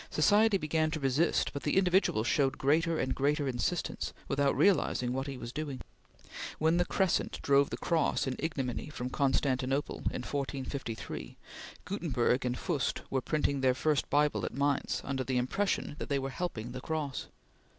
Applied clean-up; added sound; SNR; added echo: none; none; none; none.